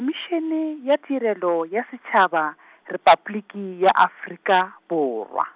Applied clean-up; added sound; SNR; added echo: none; none; none; none.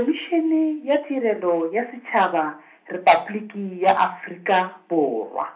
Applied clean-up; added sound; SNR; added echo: none; none; none; reverberation time 0.3 s.